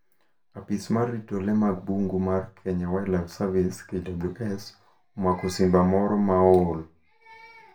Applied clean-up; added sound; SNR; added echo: none; none; none; reverberation time 0.2 s.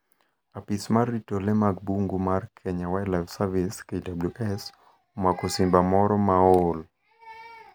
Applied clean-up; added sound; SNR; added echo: none; none; none; none.